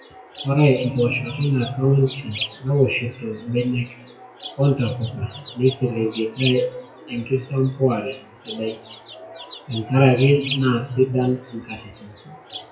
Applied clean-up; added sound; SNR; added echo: classical method WPE with log-MMSE.